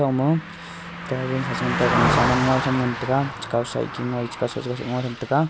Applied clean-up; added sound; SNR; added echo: none; Car passing by; 3 dB; none.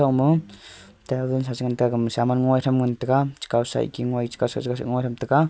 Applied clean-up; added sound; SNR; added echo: none; none; none; none.